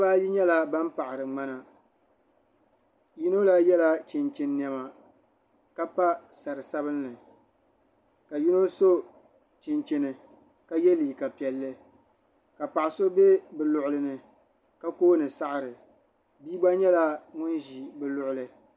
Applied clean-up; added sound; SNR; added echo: none; none; none; none.